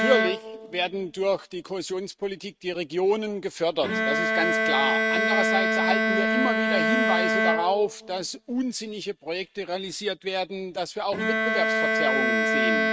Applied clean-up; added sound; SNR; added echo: neural mask model RNNoise.